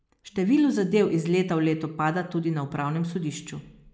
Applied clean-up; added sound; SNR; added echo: neural mask model Resemble Enhance denoiser.